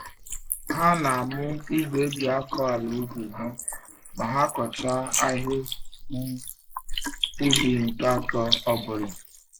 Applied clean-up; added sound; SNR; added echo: neural mask model Resemble Enhance denoiser.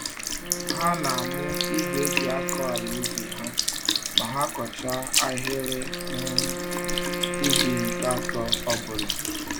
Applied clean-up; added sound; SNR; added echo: none; Sink (filling or washing) / Liquid + Wind instrument, woodwind instrument; -3 dB; none.